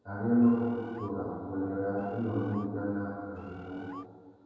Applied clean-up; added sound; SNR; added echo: none; Bird; 18 dB; reverberation time 1.9 s.